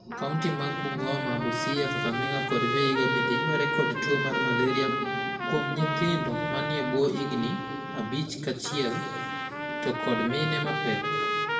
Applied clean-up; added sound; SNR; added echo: none; Trumpet; 1 dB; reverberation time 2.4 s.